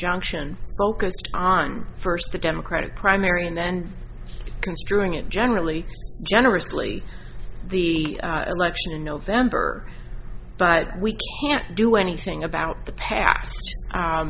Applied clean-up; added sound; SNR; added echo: none; none; none; none.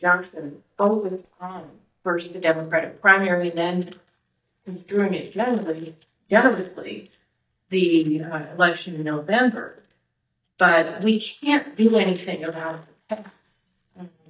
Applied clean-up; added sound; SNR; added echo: neural mask model DeepFilterNet 3.